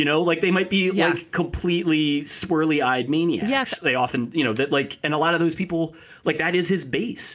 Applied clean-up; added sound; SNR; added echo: none; none; none; none.